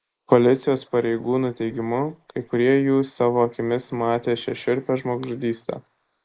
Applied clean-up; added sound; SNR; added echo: neural mask model Resemble Enhance denoiser.